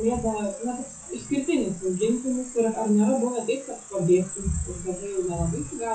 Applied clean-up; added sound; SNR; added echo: classical method WPE with log-MMSE.